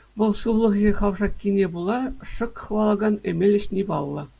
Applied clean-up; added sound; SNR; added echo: none; none; none; none.